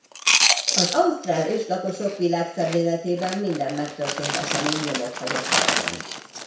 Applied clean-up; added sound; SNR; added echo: none; Chewing, mastication; 0 dB; reverberation time 0.6 s.